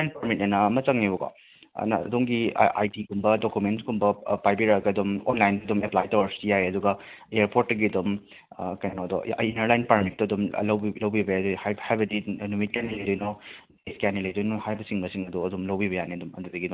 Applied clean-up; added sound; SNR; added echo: none; none; none; none.